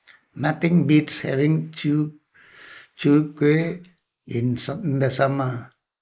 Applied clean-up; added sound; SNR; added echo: neural mask model Resemble Enhance denoiser.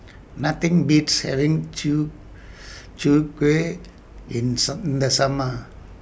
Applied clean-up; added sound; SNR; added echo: none; none; none; none.